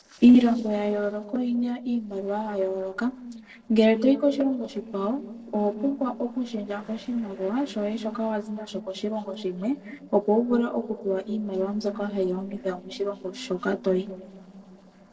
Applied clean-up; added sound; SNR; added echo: neural separator model SepFormer DNS4.